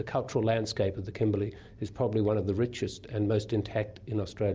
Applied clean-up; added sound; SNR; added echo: none; none; none; none.